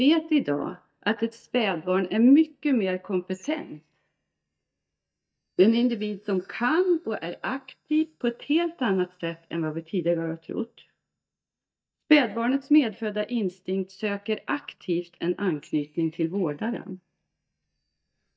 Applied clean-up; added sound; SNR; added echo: neural mask model DeepFilterNet 3.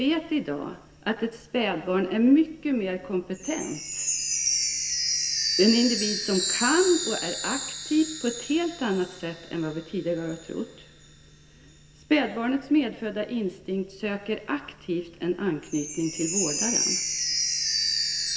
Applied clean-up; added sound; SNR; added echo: none; Chime; 4 dB; reverberation time 1.9 s.